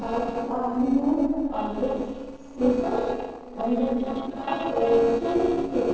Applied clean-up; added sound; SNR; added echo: neural separator model SepFormer DNS4.